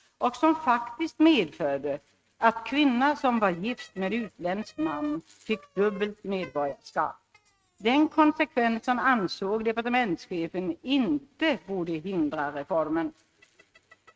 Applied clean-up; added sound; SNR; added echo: neural mask model RNNoise.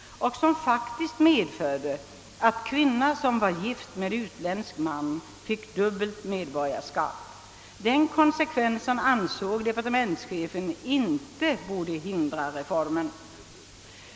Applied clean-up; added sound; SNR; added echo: none; none; none; none.